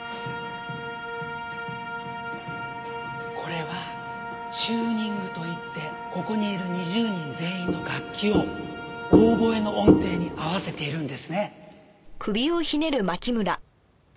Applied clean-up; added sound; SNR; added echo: none; none; none; none.